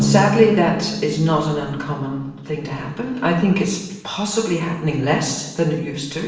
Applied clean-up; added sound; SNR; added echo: none; Drum; 7 dB; reverberation time 0.9 s.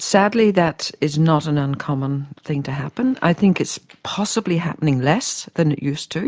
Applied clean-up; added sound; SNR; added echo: none; none; none; none.